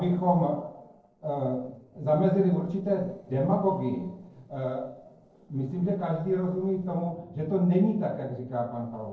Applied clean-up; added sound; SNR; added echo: neural separator model SepFormer DNS4.